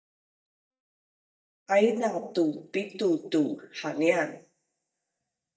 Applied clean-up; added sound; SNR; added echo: neural mask model DeepFilterNet 3.